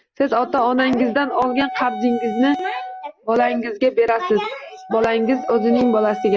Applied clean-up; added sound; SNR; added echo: none; Wind instrument, woodwind instrument; 13 dB; none.